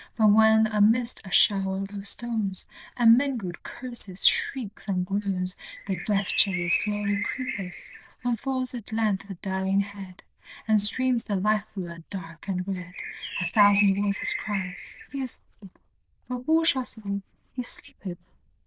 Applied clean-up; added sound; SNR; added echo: neural diffusion model UNIVERSE++.